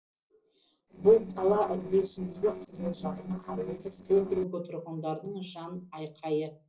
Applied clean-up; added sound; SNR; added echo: neural separator model SepFormer DNS4.